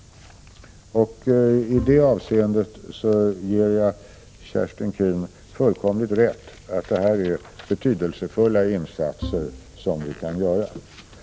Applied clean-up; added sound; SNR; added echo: none; Bowed string instrument; 14 dB; none.